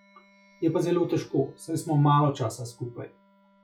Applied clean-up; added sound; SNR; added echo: classical method log-MMSE.